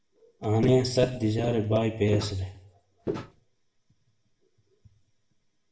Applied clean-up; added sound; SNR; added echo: none; Walk, footsteps; 5 dB; reverberation time 0.6 s.